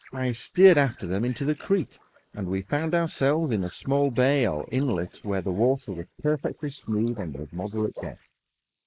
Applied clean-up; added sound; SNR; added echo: neural mask model Resemble Enhance denoiser.